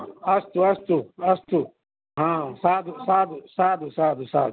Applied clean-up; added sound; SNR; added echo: none; none; none; none.